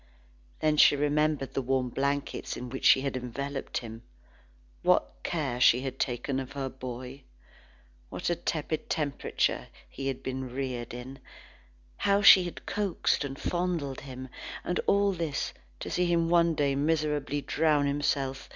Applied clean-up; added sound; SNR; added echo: none; none; none; none.